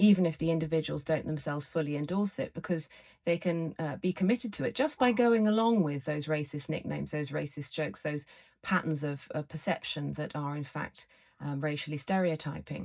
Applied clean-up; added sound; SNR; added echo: neural mask model DeepFilterNet 3.